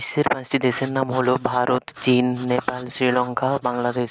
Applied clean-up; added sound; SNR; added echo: neural mask model RNNoise.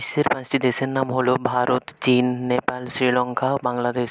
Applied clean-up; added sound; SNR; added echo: none; none; none; none.